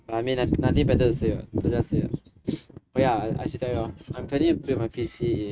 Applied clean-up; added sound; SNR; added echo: neural mask model RNNoise.